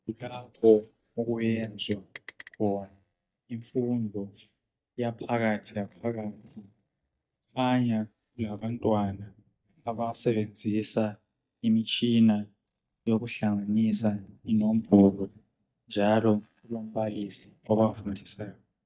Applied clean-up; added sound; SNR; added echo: neural mask model DeepFilterNet 3.